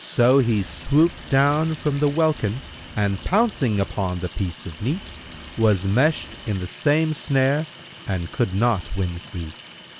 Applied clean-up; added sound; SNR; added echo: none; Sink (filling or washing) / Water tap, faucet + Wind; 16 dB; none.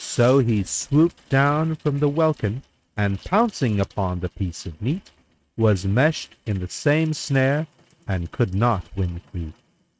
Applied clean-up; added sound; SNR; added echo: neural mask model RNNoise.